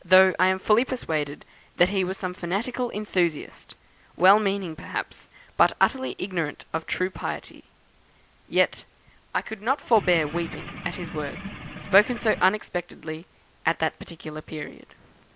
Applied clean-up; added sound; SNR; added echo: none; Engine / Boat, Water vehicle; 10 dB; none.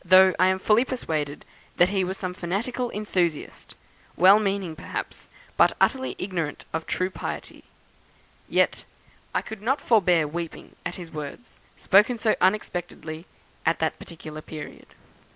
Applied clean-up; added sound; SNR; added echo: none; none; none; none.